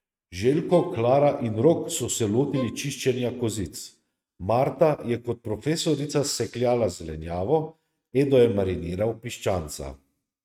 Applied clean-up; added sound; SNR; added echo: neural mask model RNNoise.